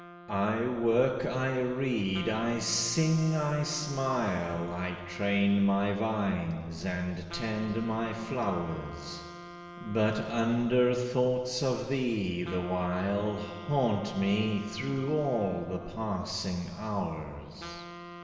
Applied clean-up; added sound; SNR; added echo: none; Wind instrument, woodwind instrument; 16 dB; reverberation time 2.1 s.